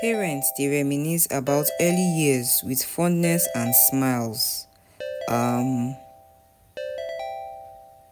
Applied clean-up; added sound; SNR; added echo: none; Ringtone / Keyboard (musical); 11 dB; none.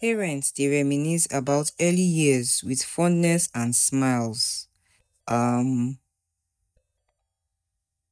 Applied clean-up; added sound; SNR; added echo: neural mask model DeepFilterNet 3.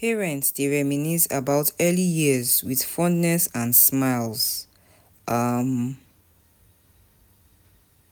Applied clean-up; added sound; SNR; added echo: none; none; none; none.